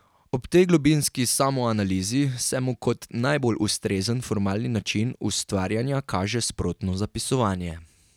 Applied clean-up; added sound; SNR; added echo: none; none; none; none.